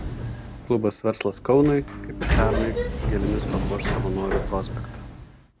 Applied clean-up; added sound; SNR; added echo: none; Sliding door; 1 dB; none.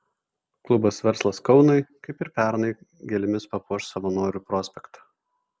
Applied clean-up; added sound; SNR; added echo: none; none; none; none.